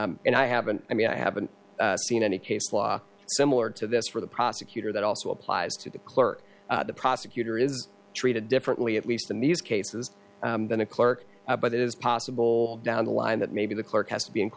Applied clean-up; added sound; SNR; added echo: none; none; none; none.